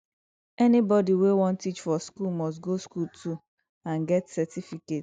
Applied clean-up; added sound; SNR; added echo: none; none; none; none.